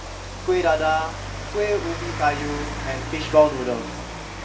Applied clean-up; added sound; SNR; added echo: none; Rain; 7 dB; reverberation time 0.3 s.